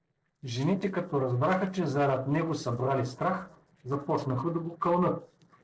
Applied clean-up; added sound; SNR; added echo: neural separator model SepFormer DNS4.